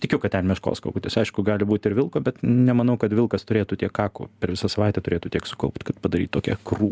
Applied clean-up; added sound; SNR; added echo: none; none; none; none.